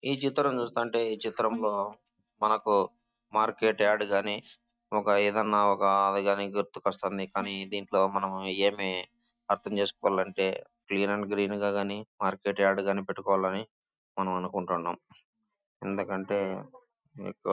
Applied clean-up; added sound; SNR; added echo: neural mask model DeepFilterNet 3.